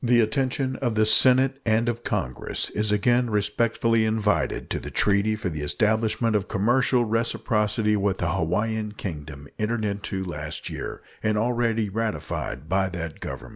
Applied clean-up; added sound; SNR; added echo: none; none; none; none.